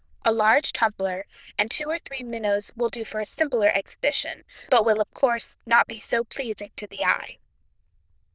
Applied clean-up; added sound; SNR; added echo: neural diffusion model UNIVERSE++.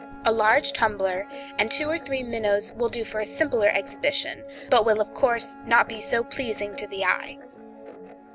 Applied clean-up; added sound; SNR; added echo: none; Wind instrument, woodwind instrument + Guitar; 16 dB; none.